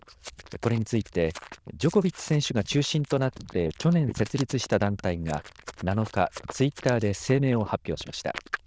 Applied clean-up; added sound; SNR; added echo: neural diffusion model UNIVERSE++.